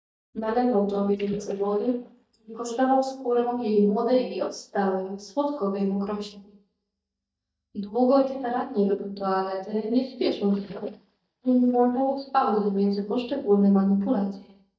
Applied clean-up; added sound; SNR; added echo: neural mask model DeepFilterNet 3.